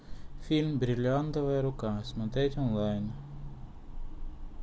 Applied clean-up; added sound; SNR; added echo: none; none; none; none.